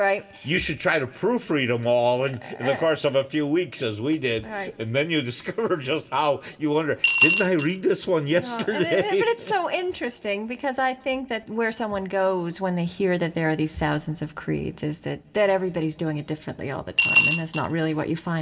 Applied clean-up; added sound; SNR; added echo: none; Coin (dropping) / Glass; -4 dB; reverberation time 2.3 s.